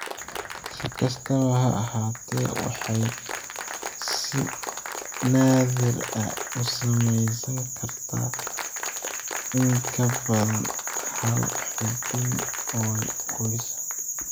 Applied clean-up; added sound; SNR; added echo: none; Applause; 11 dB; none.